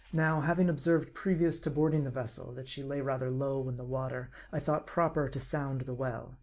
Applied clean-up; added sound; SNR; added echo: none; none; none; none.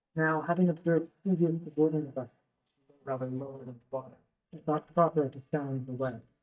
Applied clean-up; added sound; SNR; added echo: neural mask model DeepFilterNet 3.